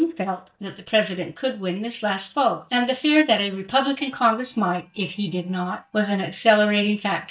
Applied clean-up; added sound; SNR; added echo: neural mask model DeepFilterNet 3.